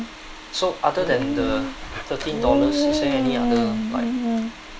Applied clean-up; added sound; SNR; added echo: none; Dog; -3 dB; none.